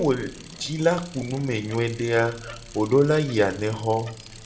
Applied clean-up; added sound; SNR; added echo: none; Bicycle; 19 dB; reverberation time 1.2 s.